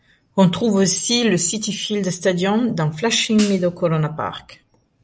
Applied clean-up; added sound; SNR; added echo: none; Hi-hat; 14 dB; none.